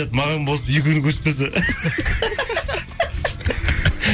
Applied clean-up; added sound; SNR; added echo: none; none; none; none.